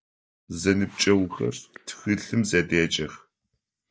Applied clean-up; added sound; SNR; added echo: neural mask model DeepFilterNet 3.